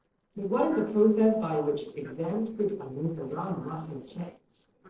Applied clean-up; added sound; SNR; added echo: neural separator model SepFormer DNS4.